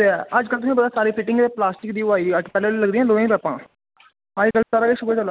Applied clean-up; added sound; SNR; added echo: none; none; none; none.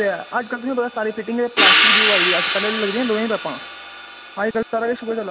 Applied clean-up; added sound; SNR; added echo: none; Hi-hat; -2 dB; none.